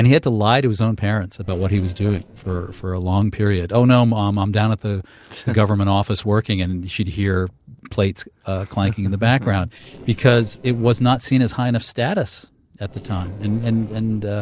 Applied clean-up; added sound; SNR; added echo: neural separator model SepFormer DNS4.